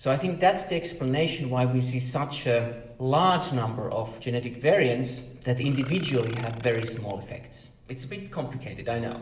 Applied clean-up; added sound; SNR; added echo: none; Burping, eructation; 18 dB; reverberation time 1.0 s.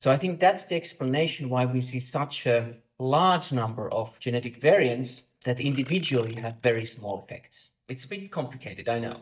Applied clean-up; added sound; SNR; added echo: neural mask model DeepFilterNet 3.